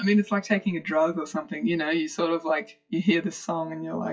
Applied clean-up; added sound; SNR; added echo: classical method WPE with log-MMSE.